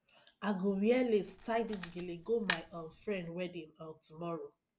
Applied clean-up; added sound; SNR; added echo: none; Camera; 2 dB; none.